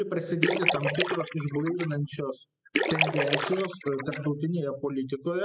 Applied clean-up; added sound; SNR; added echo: classical method spectral subtraction.